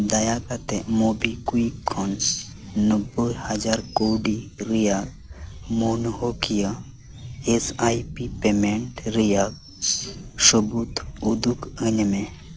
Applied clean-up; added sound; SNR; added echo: none; Tambourine; 2 dB; none.